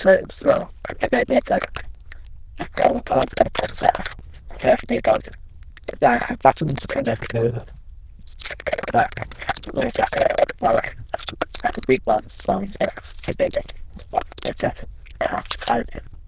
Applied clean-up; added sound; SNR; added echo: neural diffusion model UNIVERSE++.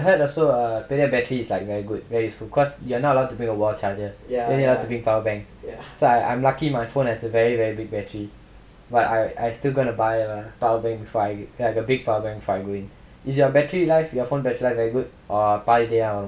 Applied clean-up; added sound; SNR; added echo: none; none; none; none.